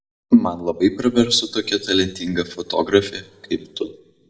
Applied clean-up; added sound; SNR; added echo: none; none; none; reverberation time 0.9 s.